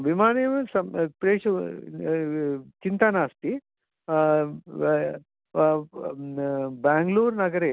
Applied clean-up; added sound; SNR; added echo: none; none; none; none.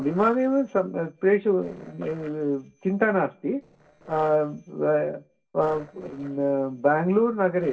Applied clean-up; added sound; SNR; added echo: neural separator model SepFormer DNS4.